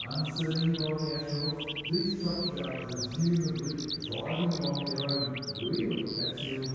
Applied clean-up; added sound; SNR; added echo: none; Bird vocalization, bird call, bird song; 7 dB; reverberation time 2.0 s.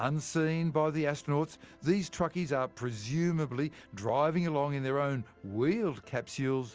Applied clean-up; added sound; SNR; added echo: none; none; none; none.